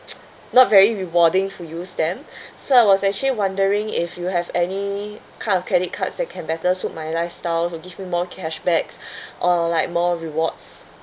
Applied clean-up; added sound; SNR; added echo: none; none; none; none.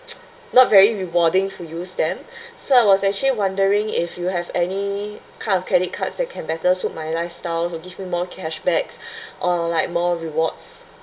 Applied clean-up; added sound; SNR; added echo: none; none; none; reverberation time 0.2 s.